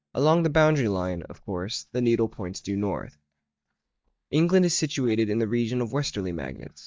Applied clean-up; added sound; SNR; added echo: neural mask model DeepFilterNet 3.